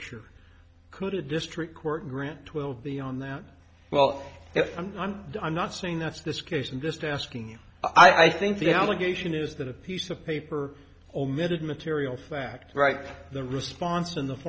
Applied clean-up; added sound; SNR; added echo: none; none; none; none.